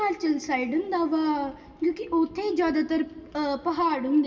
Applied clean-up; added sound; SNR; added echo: none; none; none; reverberation time 2.2 s.